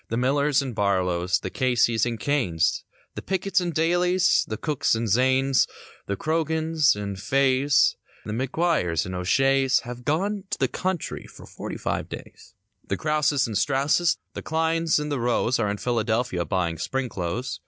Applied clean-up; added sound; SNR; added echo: none; none; none; none.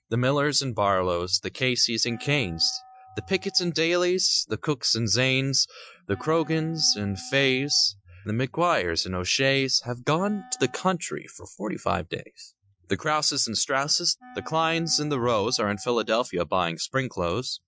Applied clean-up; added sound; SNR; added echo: classical method Wiener filter.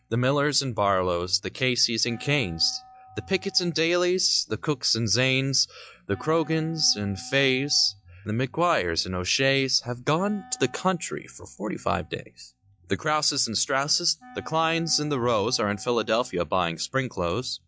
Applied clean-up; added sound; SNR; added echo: classical method log-MMSE.